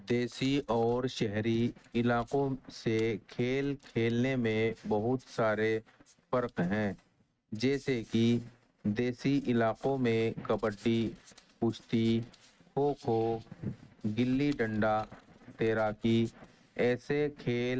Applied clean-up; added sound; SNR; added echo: neural mask model RNNoise.